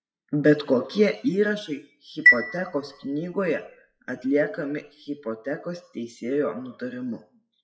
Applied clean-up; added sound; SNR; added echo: classical method WPE with log-MMSE.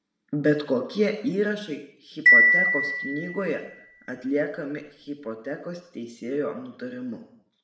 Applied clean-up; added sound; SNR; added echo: none; Marimba, xylophone; -5 dB; reverberation time 0.7 s.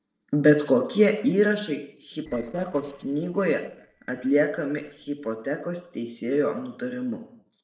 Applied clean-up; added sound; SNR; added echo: neural separator model SepFormer DNS4.